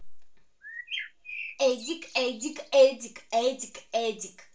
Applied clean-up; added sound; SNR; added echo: none; Bird; 13 dB; reverberation time 0.3 s.